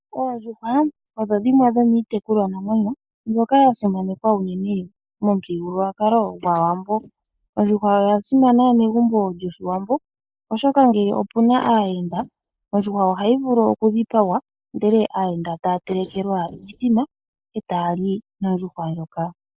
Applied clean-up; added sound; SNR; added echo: neural mask model Resemble Enhance denoiser.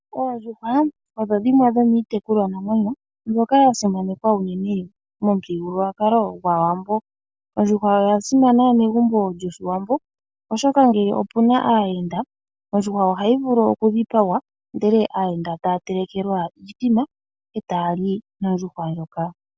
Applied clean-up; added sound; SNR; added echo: none; none; none; none.